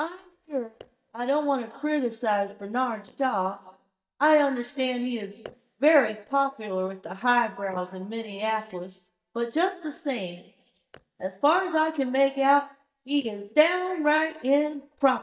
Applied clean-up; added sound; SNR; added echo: neural mask model DeepFilterNet 3.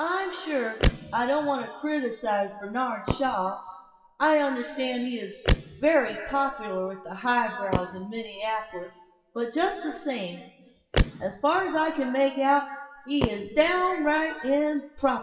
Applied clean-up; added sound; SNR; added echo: classical method WPE with log-MMSE.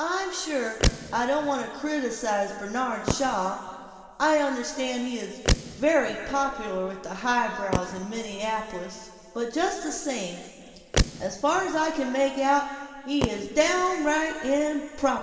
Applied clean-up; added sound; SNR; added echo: none; Fireworks; 6 dB; reverberation time 2.1 s.